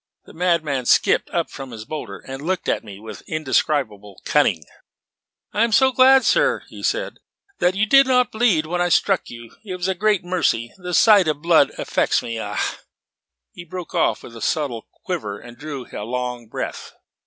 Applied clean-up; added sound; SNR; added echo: none; none; none; none.